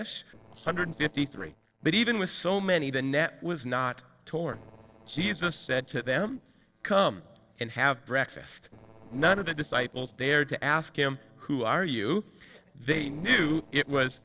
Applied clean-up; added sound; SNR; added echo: neural separator model SepFormer DNS4.